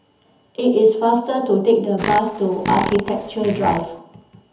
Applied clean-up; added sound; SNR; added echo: none; Fart; 8 dB; reverberation time 0.8 s.